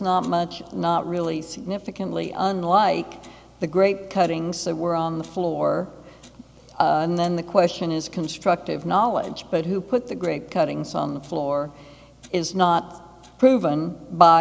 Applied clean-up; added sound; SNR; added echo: none; none; none; none.